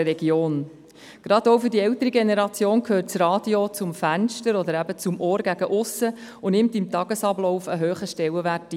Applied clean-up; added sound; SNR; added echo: none; none; none; none.